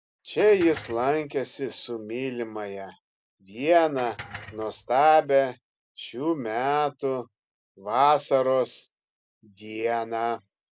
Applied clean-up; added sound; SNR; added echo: none; Dishes, pots, and pans; 16 dB; none.